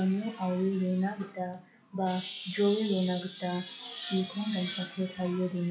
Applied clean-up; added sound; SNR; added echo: classical method WPE with log-MMSE.